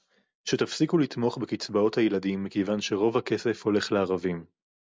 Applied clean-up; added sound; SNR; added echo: none; none; none; none.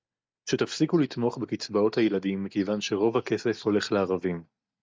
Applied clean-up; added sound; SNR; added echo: neural mask model DeepFilterNet 3.